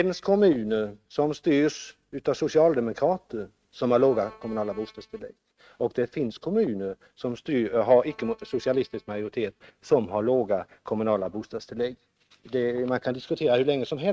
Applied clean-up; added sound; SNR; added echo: neural mask model RNNoise.